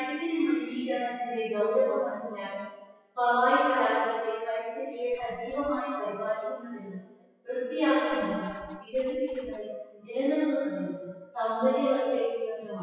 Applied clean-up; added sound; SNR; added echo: classical method WPE with log-MMSE.